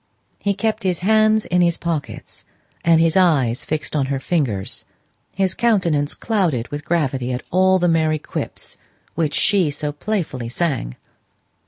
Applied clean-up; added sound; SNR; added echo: none; none; none; none.